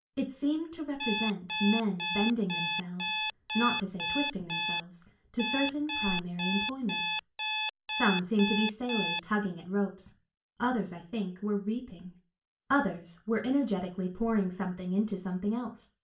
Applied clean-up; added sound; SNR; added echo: none; Alarm; 2 dB; reverberation time 0.3 s.